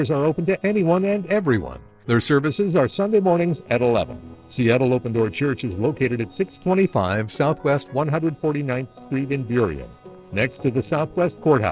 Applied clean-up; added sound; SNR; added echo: neural separator model SepFormer DNS4.